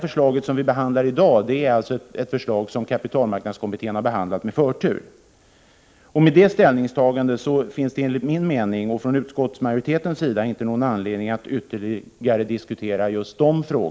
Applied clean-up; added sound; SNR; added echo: none; none; none; none.